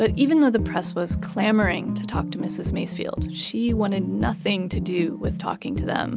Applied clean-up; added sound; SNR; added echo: none; none; none; none.